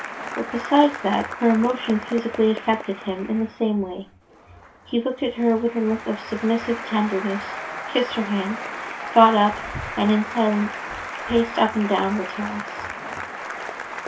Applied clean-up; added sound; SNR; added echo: none; Applause; 10 dB; reverberation time 0.2 s.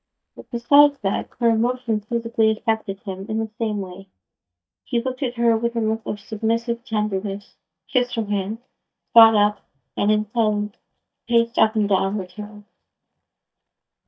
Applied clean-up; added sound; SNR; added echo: neural mask model DeepFilterNet 3.